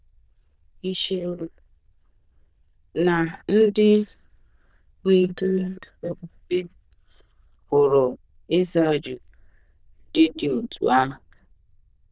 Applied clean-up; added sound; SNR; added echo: neural diffusion model UNIVERSE++.